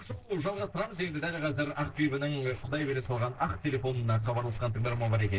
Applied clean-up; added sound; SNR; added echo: neural separator model SepFormer DNS4.